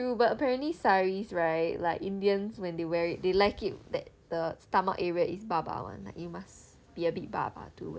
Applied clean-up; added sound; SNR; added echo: none; none; none; none.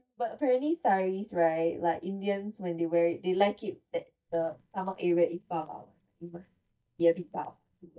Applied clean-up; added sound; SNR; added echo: neural mask model DeepFilterNet 3.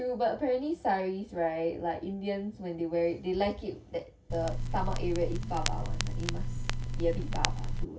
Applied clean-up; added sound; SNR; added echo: none; Crackle; -2 dB; reverberation time 0.2 s.